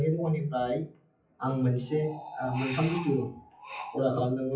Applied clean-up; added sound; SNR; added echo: classical method WPE with log-MMSE.